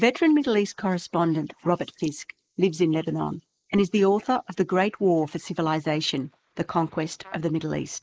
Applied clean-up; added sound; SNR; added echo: neural mask model Resemble Enhance denoiser.